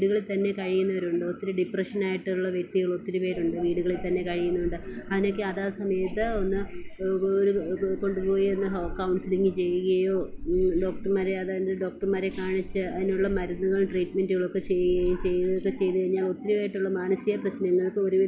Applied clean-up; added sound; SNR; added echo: none; Boat, Water vehicle; 11 dB; none.